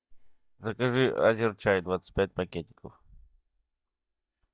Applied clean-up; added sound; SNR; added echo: neural mask model DeepFilterNet 3.